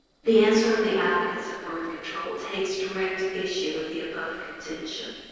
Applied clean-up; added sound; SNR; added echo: neural separator model SepFormer DNS4.